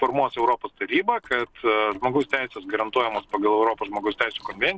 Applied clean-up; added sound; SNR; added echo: neural separator model SepFormer DNS4.